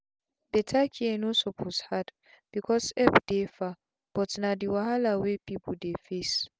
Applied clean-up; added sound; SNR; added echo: none; none; none; none.